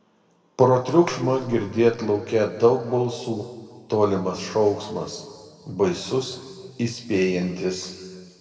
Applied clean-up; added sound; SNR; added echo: none; Clapping; 19 dB; reverberation time 1.8 s.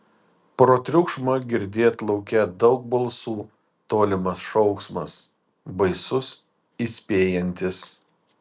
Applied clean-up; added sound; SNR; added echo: none; none; none; none.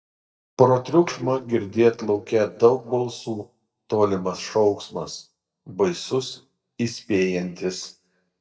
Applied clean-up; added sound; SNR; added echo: neural mask model DeepFilterNet 3.